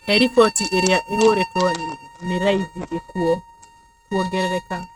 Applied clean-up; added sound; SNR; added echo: neural mask model RNNoise.